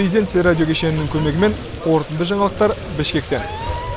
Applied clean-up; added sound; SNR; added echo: none; Meow; 11 dB; none.